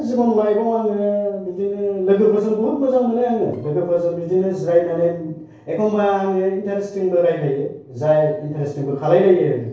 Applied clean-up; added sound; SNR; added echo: neural separator model SepFormer DNS4.